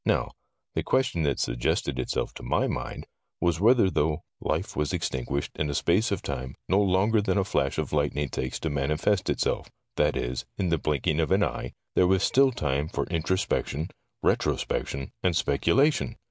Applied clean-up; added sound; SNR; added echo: none; none; none; none.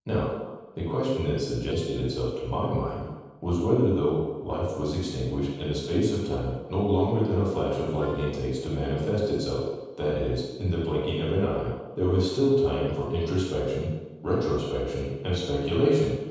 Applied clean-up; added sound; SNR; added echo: neural separator model SepFormer DNS4.